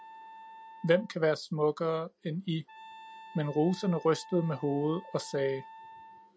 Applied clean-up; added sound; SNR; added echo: none; Wind instrument, woodwind instrument; 19 dB; none.